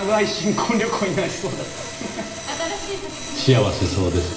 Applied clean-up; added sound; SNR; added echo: none; Sawing; 11 dB; reverberation time 1.4 s.